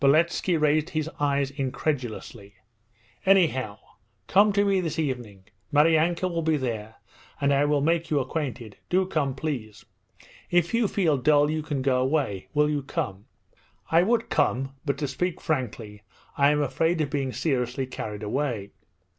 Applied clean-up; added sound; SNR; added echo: none; none; none; none.